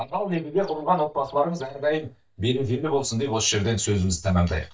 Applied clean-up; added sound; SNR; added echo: neural mask model DeepFilterNet 3.